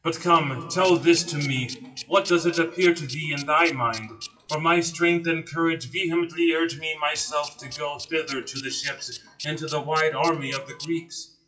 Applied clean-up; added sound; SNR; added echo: classical method WPE with log-MMSE.